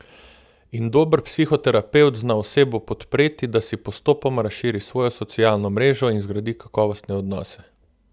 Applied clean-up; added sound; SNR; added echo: none; none; none; none.